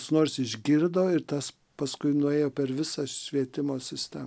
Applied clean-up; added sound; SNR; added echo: none; none; none; none.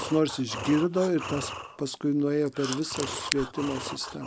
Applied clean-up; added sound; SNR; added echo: none; Breathing + Scissors; 9 dB; none.